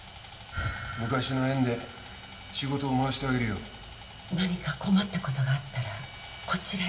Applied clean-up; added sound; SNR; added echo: none; Sawing; 16 dB; reverberation time 0.7 s.